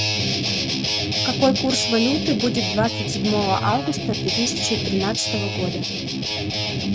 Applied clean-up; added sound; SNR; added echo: neural mask model RNNoise.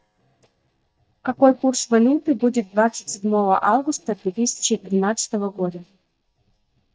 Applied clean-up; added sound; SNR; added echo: neural mask model DeepFilterNet 3.